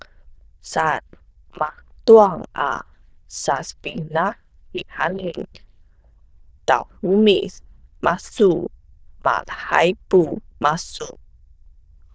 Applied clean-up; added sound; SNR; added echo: neural diffusion model UNIVERSE++.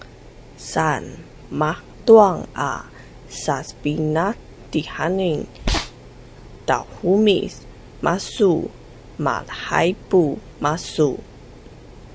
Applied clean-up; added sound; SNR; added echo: none; none; none; none.